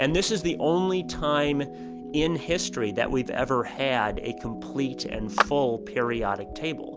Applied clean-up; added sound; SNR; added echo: none; Clapping; 5 dB; none.